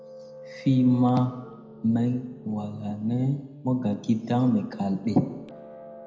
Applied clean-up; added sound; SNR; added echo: none; Piano; 18 dB; reverberation time 0.8 s.